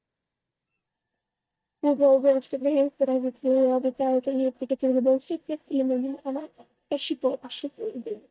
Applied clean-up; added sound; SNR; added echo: neural mask model DeepFilterNet 3.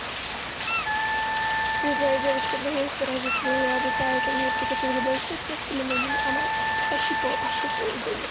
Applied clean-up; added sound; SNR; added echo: none; Wind instrument, woodwind instrument + Rain; -4 dB; none.